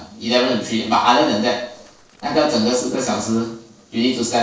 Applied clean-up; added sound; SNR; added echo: neural separator model SepFormer DNS4.